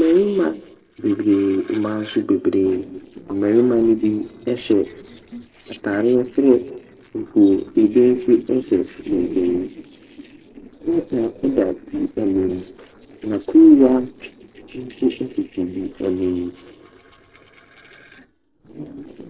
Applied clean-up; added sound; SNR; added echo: neural separator model SepFormer DNS4.